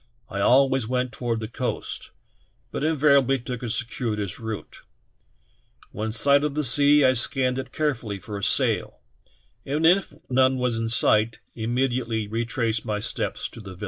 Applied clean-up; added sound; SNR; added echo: neural mask model Resemble Enhance denoiser.